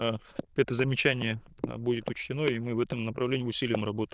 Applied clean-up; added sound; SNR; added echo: neural diffusion model UNIVERSE++.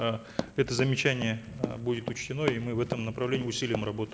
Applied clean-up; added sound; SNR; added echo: none; Run; 8 dB; none.